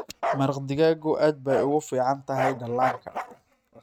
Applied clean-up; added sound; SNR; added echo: neural mask model RNNoise.